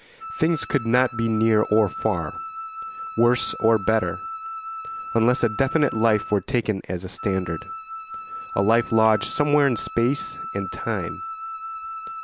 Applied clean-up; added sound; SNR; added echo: none; Wind instrument, woodwind instrument; 10 dB; none.